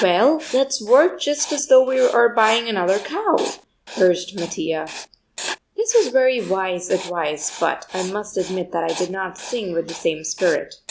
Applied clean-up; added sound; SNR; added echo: none; Writing; 16 dB; none.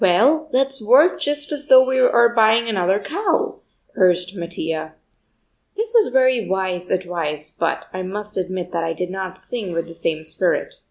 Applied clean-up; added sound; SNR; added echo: none; none; none; none.